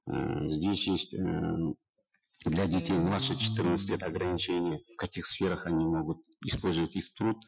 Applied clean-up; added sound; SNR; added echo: classical method Wiener filter.